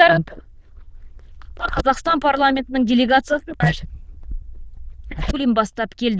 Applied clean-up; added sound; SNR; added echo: neural diffusion model UNIVERSE++.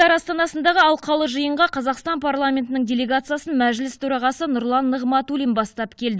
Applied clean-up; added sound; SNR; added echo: none; none; none; none.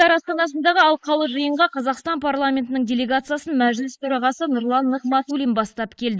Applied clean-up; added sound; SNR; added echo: neural mask model Resemble Enhance denoiser.